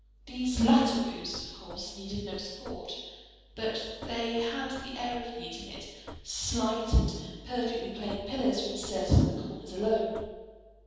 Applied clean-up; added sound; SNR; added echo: none; Knock / Wood; 18 dB; reverberation time 1.2 s.